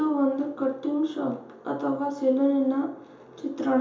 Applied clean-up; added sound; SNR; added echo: none; none; none; reverberation time 0.7 s.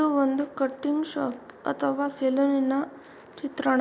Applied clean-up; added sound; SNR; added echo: none; none; none; none.